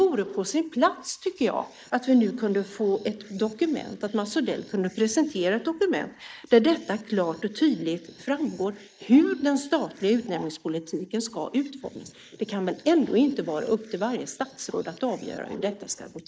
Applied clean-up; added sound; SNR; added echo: neural mask model Resemble Enhance denoiser.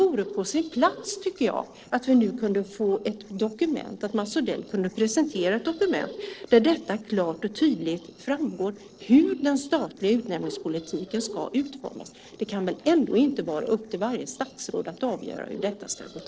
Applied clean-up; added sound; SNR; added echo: neural separator model SepFormer DNS4.